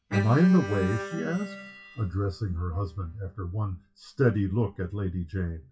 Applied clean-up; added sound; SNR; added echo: classical method WPE with log-MMSE.